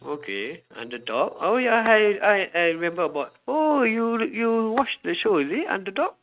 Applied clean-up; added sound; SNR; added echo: neural mask model RNNoise.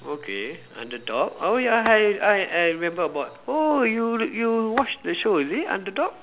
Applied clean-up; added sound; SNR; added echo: none; Tap / Glass; 14 dB; none.